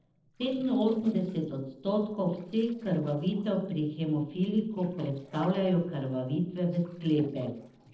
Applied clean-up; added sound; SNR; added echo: neural separator model SepFormer DNS4.